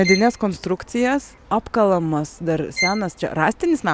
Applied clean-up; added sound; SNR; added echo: none; Bowed string instrument; 9 dB; none.